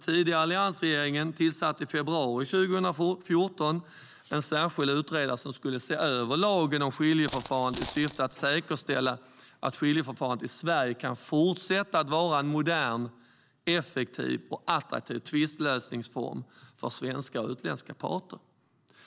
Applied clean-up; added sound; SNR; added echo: none; Coin (dropping); 13 dB; none.